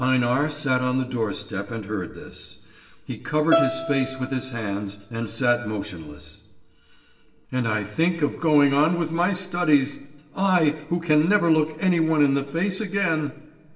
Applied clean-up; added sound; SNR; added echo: none; Bowed string instrument; 7 dB; reverberation time 1.1 s.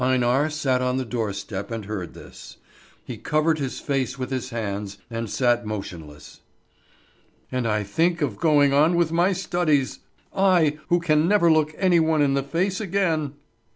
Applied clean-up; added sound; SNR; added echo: none; none; none; none.